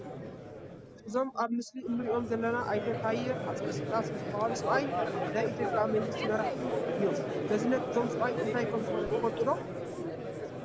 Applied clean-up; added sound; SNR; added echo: none; Crowd; 1 dB; none.